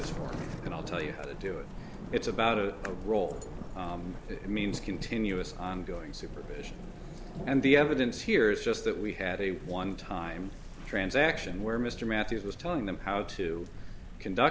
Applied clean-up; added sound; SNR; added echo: none; Thunder / Rain; 13 dB; none.